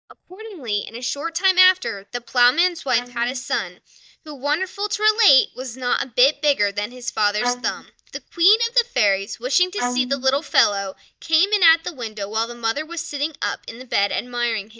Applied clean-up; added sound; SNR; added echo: neural mask model DeepFilterNet 3.